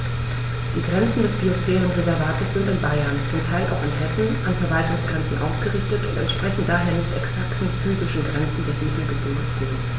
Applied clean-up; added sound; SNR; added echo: none; none; none; none.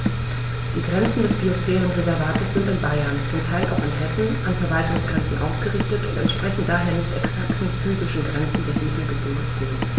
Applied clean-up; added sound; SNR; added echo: none; Car; 10 dB; none.